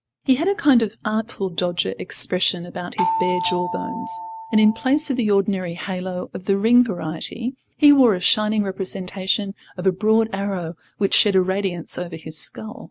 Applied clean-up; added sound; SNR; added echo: neural mask model RNNoise.